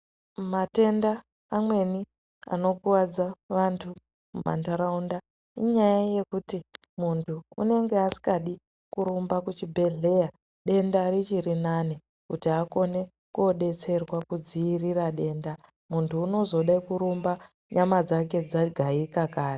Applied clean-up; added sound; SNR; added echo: none; none; none; none.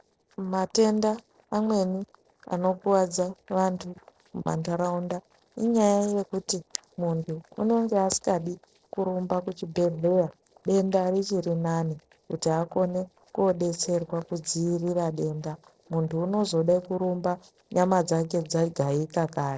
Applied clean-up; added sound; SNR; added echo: neural separator model SepFormer DNS4.